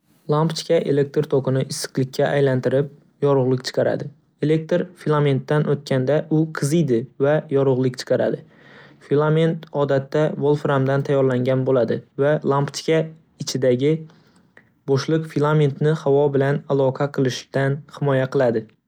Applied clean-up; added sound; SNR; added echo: none; none; none; none.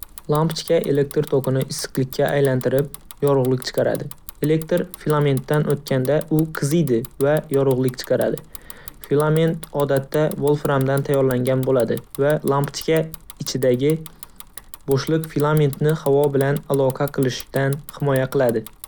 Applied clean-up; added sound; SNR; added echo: none; Bicycle; 19 dB; none.